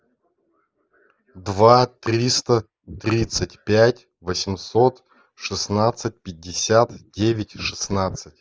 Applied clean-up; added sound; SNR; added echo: neural mask model Resemble Enhance denoiser.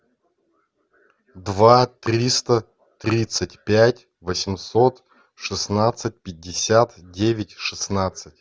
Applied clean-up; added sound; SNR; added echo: none; none; none; none.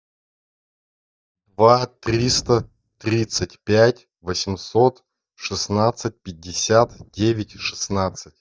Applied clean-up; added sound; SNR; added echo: neural mask model DeepFilterNet 3.